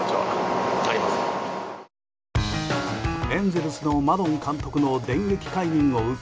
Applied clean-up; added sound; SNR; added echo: none; none; none; none.